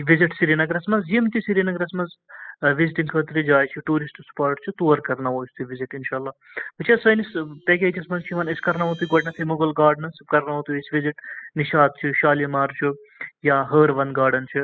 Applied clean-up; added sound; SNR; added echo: classical method spectral subtraction.